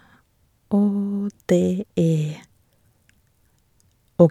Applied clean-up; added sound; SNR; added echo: none; none; none; none.